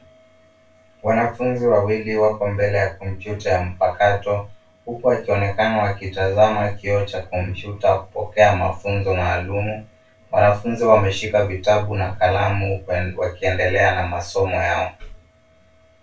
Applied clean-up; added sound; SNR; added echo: none; none; none; reverberation time 0.2 s.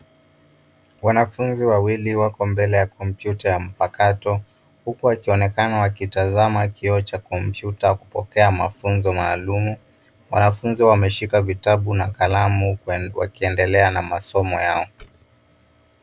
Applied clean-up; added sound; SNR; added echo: none; none; none; none.